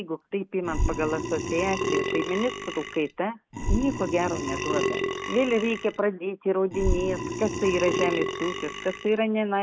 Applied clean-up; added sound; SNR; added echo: none; Burping, eructation; 2 dB; none.